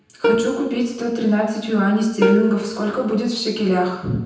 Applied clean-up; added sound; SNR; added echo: none; Plucked string instrument; 5 dB; reverberation time 0.9 s.